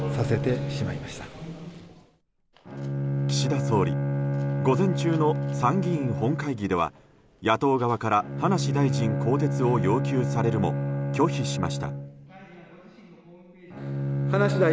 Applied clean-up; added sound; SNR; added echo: none; Bowed string instrument; 1 dB; none.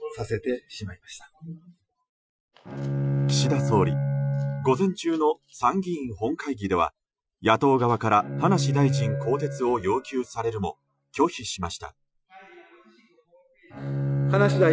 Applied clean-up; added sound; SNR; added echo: classical method Wiener filter.